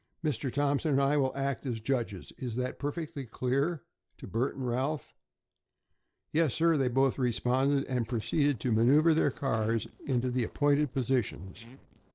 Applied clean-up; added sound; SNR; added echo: neural separator model SepFormer DNS4.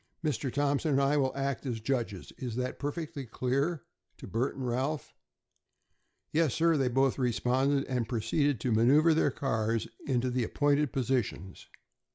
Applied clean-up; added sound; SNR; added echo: none; none; none; none.